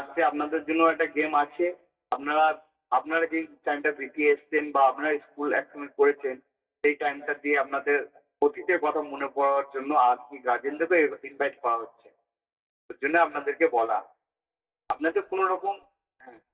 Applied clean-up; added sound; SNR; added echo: neural mask model DeepFilterNet 3.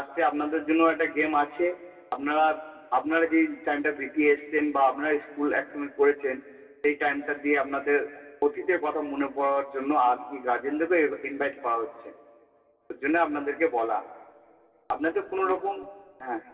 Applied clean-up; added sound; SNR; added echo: none; Tap; 19 dB; reverberation time 2.6 s.